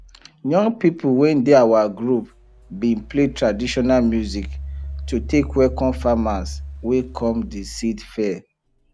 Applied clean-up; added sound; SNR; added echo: none; Engine; 13 dB; none.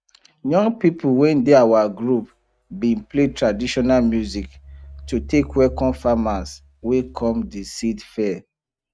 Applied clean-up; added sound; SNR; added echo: neural mask model RNNoise.